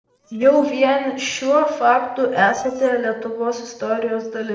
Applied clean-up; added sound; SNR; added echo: neural separator model SepFormer DNS4.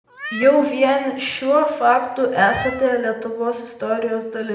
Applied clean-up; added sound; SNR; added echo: none; Meow; 17 dB; reverberation time 0.8 s.